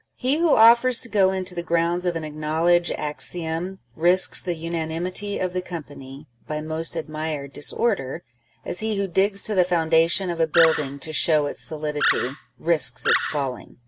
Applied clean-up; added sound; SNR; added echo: none; Animal; 3 dB; none.